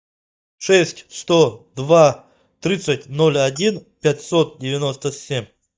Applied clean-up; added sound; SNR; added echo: neural mask model DeepFilterNet 3.